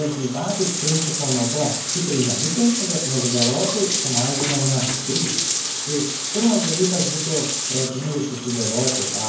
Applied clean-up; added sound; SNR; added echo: none; Bathtub (filling or washing); 1 dB; reverberation time 0.9 s.